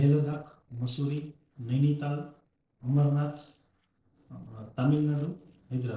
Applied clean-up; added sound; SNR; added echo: neural separator model SepFormer DNS4.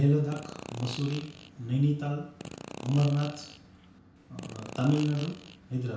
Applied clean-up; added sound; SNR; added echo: none; Fart; 15 dB; reverberation time 0.5 s.